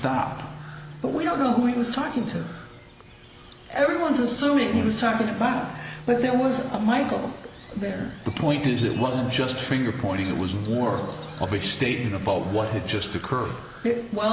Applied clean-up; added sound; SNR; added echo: none; Crow; 19 dB; none.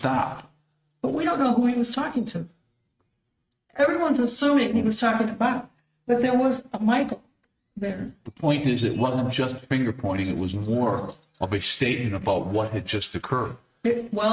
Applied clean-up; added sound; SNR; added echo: neural mask model RNNoise.